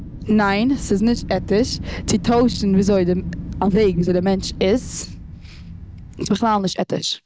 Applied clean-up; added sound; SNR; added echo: none; Wind; 11 dB; none.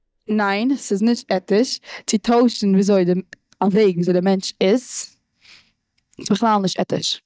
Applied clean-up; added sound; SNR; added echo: neural mask model DeepFilterNet 3.